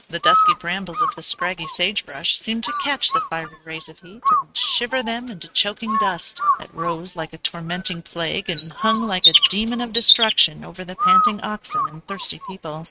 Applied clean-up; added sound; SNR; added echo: neural mask model RNNoise.